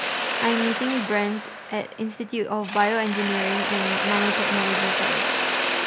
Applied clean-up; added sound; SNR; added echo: none; Mechanisms; -2 dB; none.